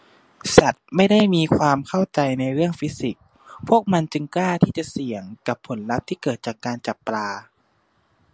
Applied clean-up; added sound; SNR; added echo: none; none; none; none.